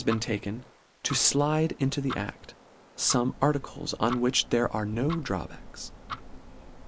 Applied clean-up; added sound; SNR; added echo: neural mask model Resemble Enhance denoiser.